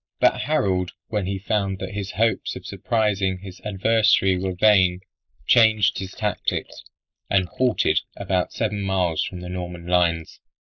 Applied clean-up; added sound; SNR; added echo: neural mask model Resemble Enhance denoiser.